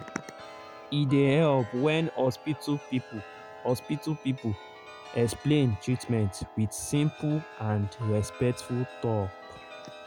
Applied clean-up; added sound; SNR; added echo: none; Chime; 16 dB; none.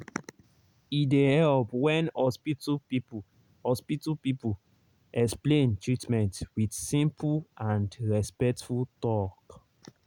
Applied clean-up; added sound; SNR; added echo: none; none; none; none.